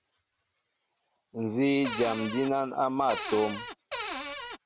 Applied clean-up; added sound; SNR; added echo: none; Cupboard open or close; 4 dB; none.